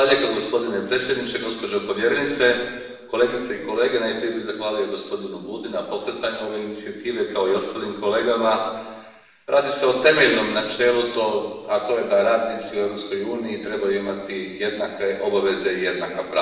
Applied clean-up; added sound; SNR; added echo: none; none; none; reverberation time 1.2 s.